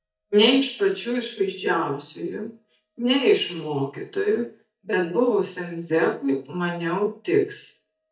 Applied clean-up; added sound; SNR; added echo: neural mask model DeepFilterNet 3.